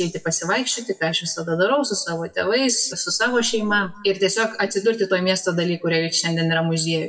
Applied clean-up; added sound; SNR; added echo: classical method WPE with log-MMSE.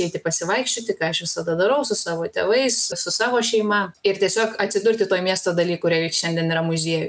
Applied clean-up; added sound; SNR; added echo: none; none; none; none.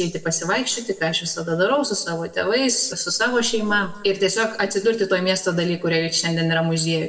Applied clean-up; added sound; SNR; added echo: neural separator model SepFormer DNS4.